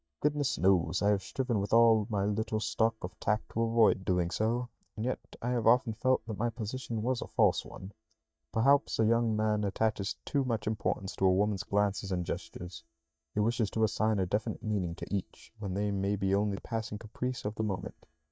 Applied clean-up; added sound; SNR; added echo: neural mask model DeepFilterNet 3.